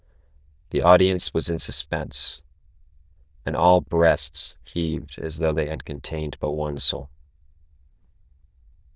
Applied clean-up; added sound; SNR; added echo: neural diffusion model UNIVERSE++.